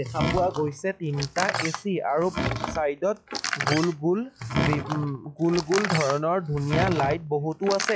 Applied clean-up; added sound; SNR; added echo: classical method log-MMSE.